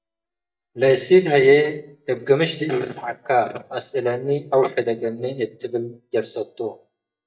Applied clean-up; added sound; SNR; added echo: neural mask model DeepFilterNet 3.